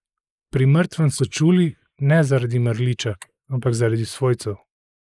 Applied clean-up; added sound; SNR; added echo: neural mask model Resemble Enhance denoiser.